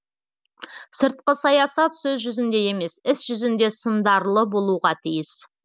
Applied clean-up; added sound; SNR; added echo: none; none; none; none.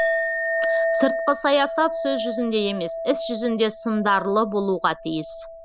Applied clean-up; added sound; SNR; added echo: none; Chink, clink; 4 dB; none.